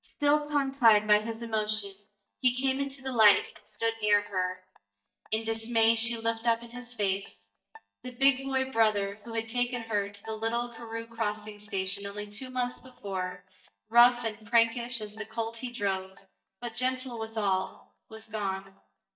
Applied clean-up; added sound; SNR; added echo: neural mask model DeepFilterNet 3.